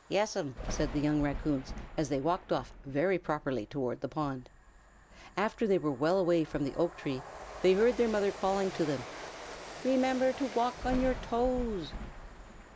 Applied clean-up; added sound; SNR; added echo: none; Train + Thunder; 12 dB; none.